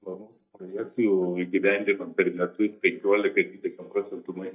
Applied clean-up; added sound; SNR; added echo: neural mask model DeepFilterNet 3.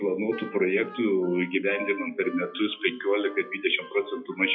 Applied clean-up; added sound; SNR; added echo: classical method WPE with log-MMSE.